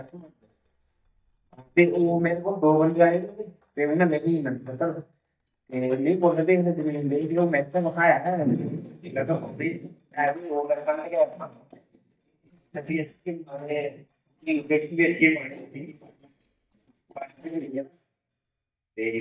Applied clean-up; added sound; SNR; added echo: neural mask model DeepFilterNet 3.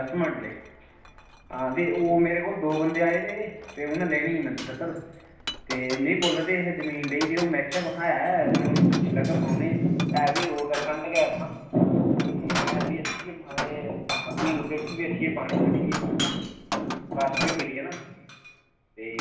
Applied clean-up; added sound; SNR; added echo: none; Glass; 10 dB; reverberation time 0.9 s.